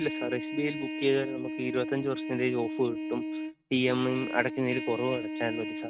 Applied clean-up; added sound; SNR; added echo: neural mask model RNNoise.